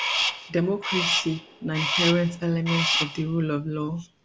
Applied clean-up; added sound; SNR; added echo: none; Crow; 2 dB; none.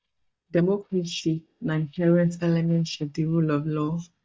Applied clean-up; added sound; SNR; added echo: neural mask model DeepFilterNet 3.